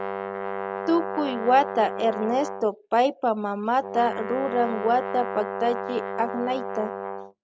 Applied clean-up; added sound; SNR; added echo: none; Brass instrument; 7 dB; none.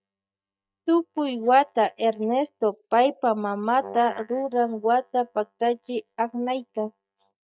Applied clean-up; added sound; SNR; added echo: neural mask model DeepFilterNet 3.